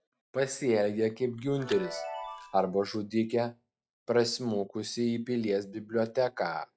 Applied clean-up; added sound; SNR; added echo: classical method log-MMSE.